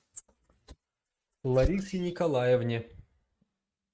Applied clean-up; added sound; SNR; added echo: neural mask model RNNoise.